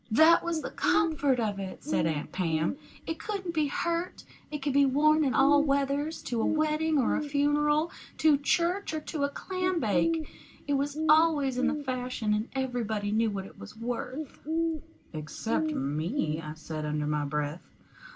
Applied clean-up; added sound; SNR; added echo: none; Bird; 7 dB; none.